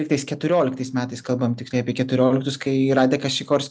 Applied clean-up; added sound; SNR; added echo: none; none; none; none.